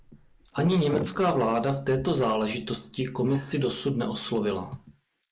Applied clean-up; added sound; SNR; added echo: neural mask model Resemble Enhance denoiser.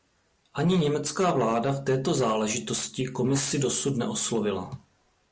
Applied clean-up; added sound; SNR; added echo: none; none; none; none.